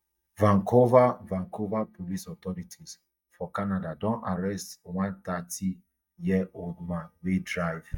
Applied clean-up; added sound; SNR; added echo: neural mask model DeepFilterNet 3.